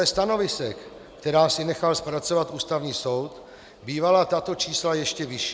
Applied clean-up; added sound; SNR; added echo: none; none; none; none.